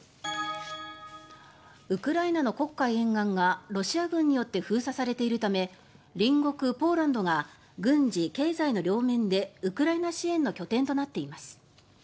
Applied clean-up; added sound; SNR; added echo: none; none; none; none.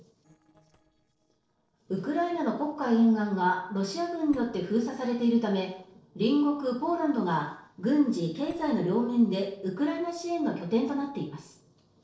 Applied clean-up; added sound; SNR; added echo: neural separator model SepFormer DNS4.